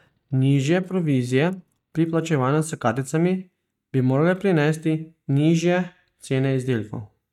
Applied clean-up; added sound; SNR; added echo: neural mask model DeepFilterNet 3.